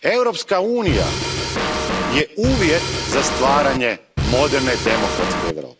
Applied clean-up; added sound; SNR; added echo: none; Drum kit; 1 dB; none.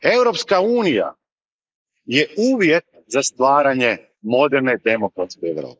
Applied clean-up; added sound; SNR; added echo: neural mask model Resemble Enhance denoiser.